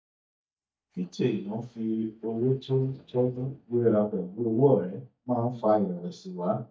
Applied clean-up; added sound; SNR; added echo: neural mask model DeepFilterNet 3.